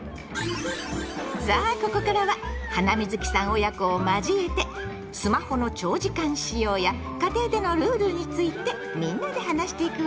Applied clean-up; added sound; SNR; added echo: none; none; none; none.